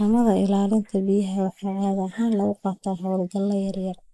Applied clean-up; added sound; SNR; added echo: neural mask model Resemble Enhance denoiser.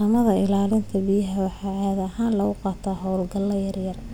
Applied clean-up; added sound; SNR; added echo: none; none; none; none.